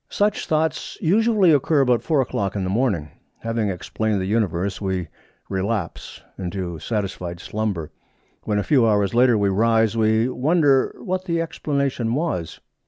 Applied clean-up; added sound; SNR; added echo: none; none; none; none.